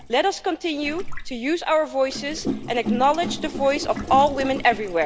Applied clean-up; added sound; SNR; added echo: none; Gurgling; 8 dB; none.